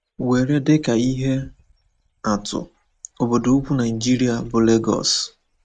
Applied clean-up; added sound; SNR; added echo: neural mask model RNNoise.